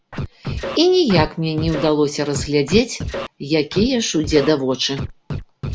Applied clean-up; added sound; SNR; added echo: none; Scratching (performance technique); 9 dB; none.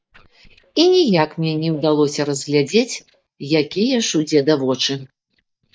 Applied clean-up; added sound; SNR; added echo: neural mask model DeepFilterNet 3.